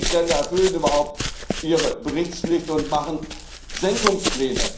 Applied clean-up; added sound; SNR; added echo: none; Run; 5 dB; reverberation time 0.6 s.